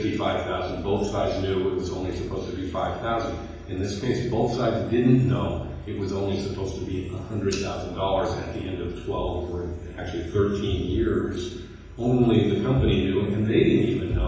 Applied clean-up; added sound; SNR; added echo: none; none; none; reverberation time 1.0 s.